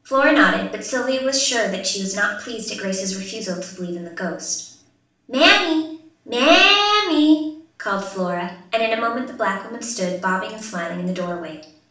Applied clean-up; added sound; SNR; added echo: none; none; none; reverberation time 0.5 s.